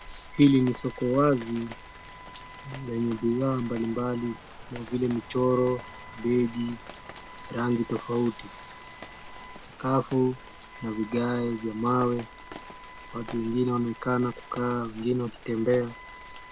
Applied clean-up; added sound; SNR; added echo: none; Rain + Wind instrument, woodwind instrument; 15 dB; none.